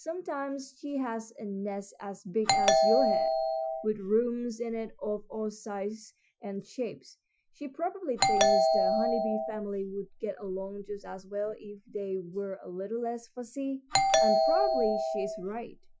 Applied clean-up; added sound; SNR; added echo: classical method Wiener filter.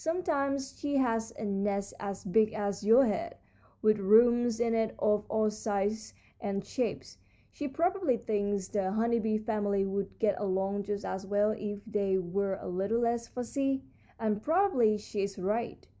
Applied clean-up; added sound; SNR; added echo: none; none; none; none.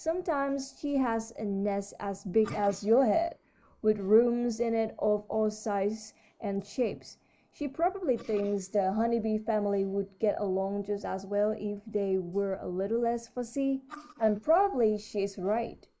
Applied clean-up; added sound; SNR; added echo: neural mask model Resemble Enhance denoiser.